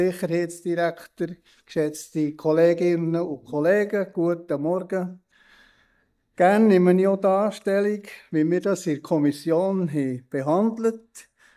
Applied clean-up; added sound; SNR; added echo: neural mask model DeepFilterNet 3.